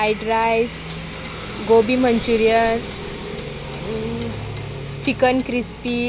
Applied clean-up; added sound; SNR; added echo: none; Subway, metro, underground / Doorbell + Clock; 18 dB; none.